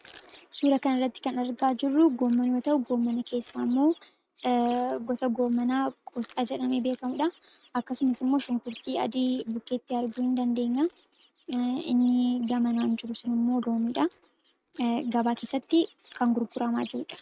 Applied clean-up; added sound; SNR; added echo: neural mask model RNNoise.